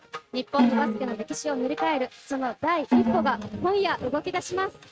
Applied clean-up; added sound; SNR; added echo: neural mask model RNNoise.